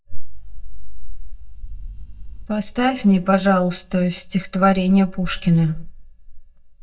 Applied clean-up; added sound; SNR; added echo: neural mask model DeepFilterNet 3.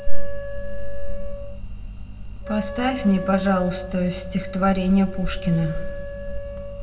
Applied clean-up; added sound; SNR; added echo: none; Wind instrument, woodwind instrument; 16 dB; reverberation time 1.9 s.